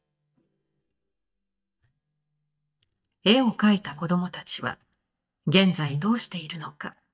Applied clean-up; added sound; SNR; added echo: neural mask model DeepFilterNet 3.